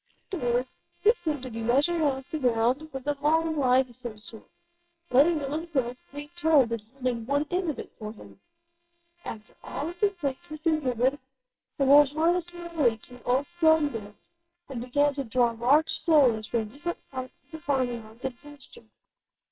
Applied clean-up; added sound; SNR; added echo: neural separator model SepFormer WHAMR!.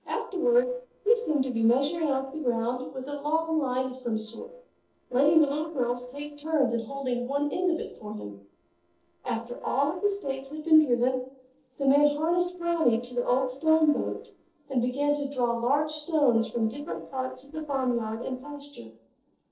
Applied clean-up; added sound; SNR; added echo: neural separator model SepFormer DNS4.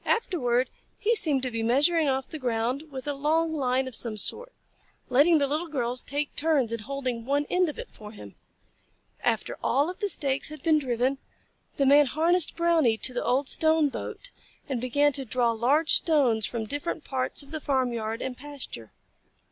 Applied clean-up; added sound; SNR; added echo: none; none; none; none.